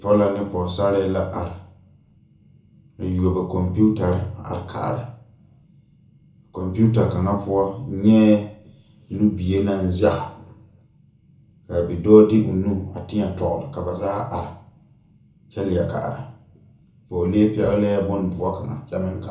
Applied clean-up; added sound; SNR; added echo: none; none; none; reverberation time 0.6 s.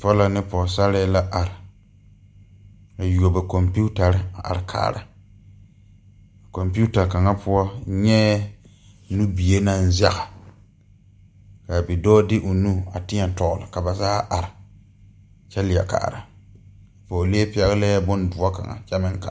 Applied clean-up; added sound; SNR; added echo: none; none; none; none.